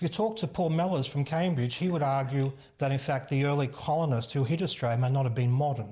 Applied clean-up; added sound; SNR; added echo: none; none; none; none.